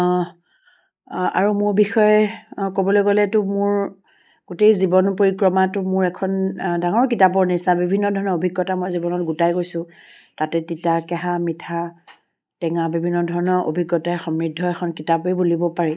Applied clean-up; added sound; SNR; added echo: neural mask model Resemble Enhance denoiser.